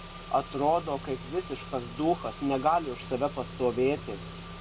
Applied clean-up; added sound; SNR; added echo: none; Engine / Car; 12 dB; none.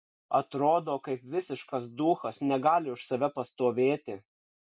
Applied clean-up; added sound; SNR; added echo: none; none; none; none.